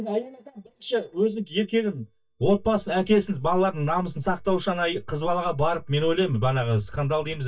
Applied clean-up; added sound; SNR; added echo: neural mask model DeepFilterNet 3.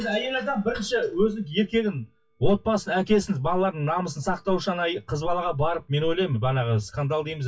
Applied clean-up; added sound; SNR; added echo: classical method WPE with log-MMSE.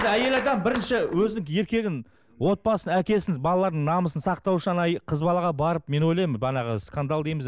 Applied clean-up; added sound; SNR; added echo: none; none; none; none.